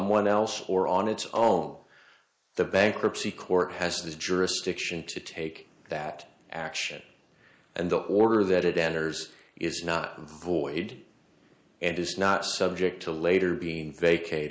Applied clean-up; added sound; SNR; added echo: neural mask model Resemble Enhance denoiser.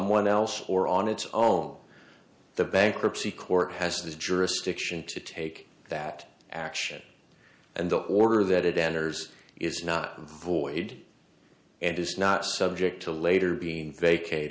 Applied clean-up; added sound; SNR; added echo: none; none; none; none.